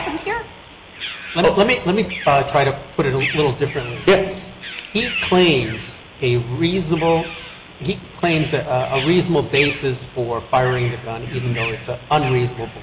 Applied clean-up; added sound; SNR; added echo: none; Bird vocalization, bird call, bird song; 12 dB; none.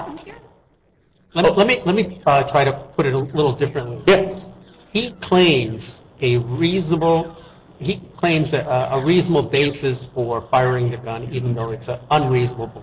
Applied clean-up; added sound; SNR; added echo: neural separator model SepFormer DNS4.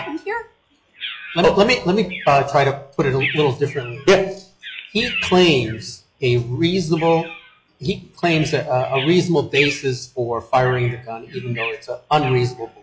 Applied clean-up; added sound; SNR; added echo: classical method log-MMSE.